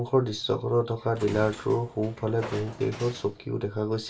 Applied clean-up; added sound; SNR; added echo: none; Train; 17 dB; reverberation time 0.2 s.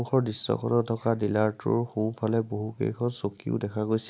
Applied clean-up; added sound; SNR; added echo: none; none; none; none.